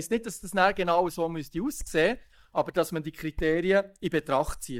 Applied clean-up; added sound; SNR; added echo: neural mask model DeepFilterNet 3.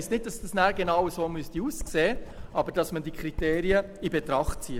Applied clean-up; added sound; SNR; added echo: none; Writing; 9 dB; none.